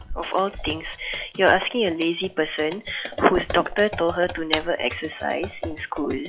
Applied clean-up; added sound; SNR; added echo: classical method log-MMSE.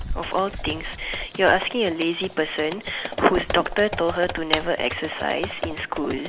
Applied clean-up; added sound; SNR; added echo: none; Computer keyboard; 8 dB; none.